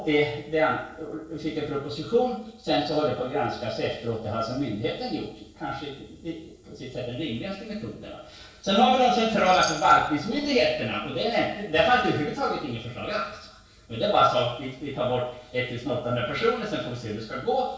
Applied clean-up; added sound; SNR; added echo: neural separator model SepFormer DNS4.